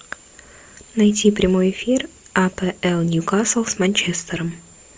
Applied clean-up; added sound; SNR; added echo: none; none; none; none.